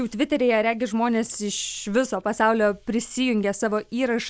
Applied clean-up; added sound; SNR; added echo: none; none; none; none.